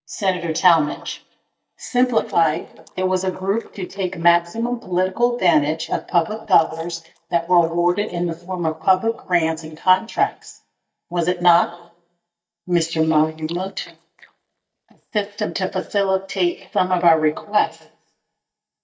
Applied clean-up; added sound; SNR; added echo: neural mask model DeepFilterNet 3.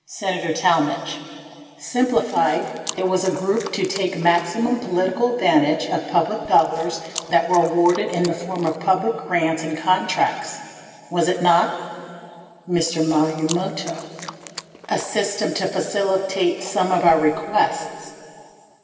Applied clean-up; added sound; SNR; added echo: none; Chewing, mastication; 16 dB; reverberation time 2.5 s.